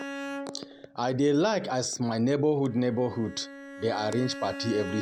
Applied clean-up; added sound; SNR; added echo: none; Bowed string instrument; 13 dB; none.